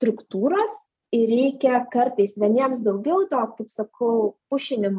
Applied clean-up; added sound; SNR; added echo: none; none; none; none.